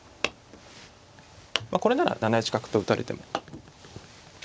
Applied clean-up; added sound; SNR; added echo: none; none; none; none.